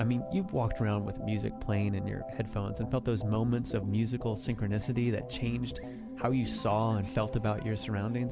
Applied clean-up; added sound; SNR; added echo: none; none; none; none.